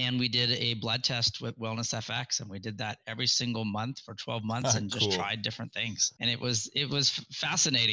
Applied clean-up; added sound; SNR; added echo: none; none; none; none.